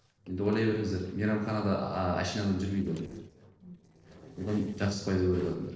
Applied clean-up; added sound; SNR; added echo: neural separator model SepFormer DNS4.